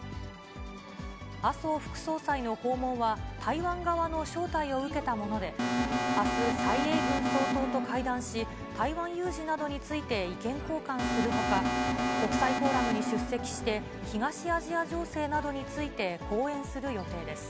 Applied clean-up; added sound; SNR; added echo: none; Alarm; -2 dB; none.